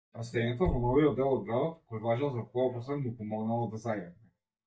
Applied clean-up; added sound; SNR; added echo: neural mask model DeepFilterNet 3.